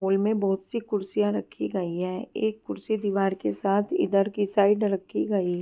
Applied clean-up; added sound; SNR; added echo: none; none; none; none.